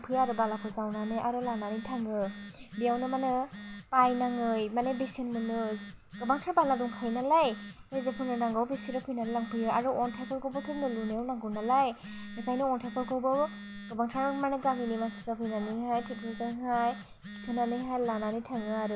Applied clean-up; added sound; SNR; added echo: none; Telephone; 13 dB; none.